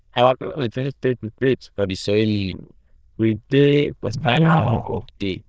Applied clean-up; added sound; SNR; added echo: neural diffusion model UNIVERSE++.